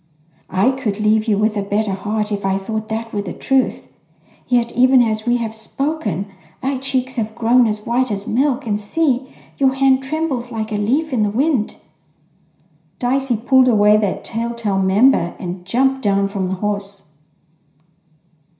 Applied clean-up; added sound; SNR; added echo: none; none; none; reverberation time 0.5 s.